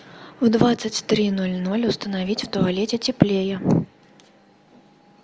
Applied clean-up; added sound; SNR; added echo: none; none; none; none.